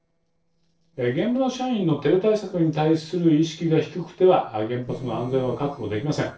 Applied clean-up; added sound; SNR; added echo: neural separator model SepFormer DNS4.